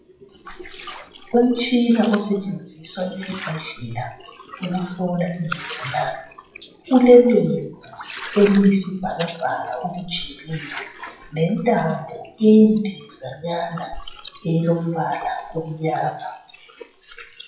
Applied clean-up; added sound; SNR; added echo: classical method WPE with log-MMSE.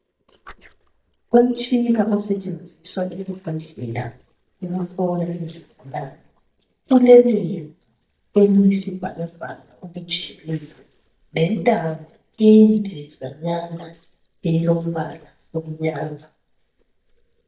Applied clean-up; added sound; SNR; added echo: neural mask model DeepFilterNet 3.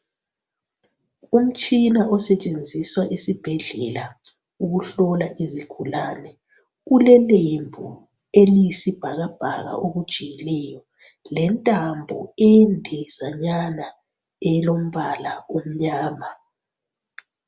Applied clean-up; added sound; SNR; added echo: none; none; none; none.